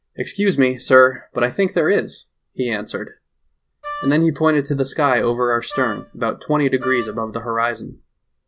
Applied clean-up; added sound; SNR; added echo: none; Wind instrument, woodwind instrument; 12 dB; none.